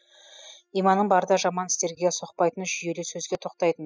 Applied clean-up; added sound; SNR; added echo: classical method spectral subtraction.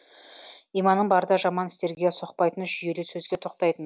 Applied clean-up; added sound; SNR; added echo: none; none; none; none.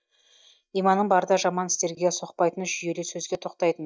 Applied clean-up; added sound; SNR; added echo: neural mask model DeepFilterNet 3.